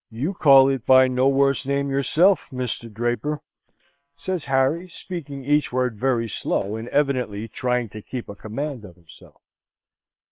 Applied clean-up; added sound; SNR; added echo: neural separator model SepFormer WHAM!.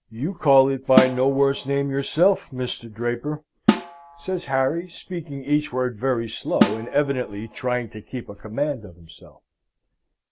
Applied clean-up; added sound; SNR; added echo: none; Snare drum; 4 dB; none.